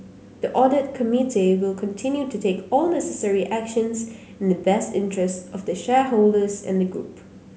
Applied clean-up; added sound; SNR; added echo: none; none; none; none.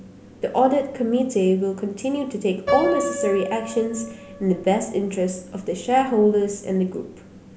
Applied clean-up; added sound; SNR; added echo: none; Piano; 10 dB; none.